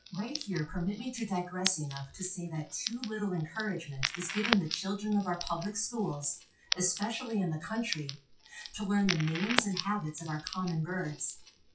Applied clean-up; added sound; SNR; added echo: classical method WPE with log-MMSE.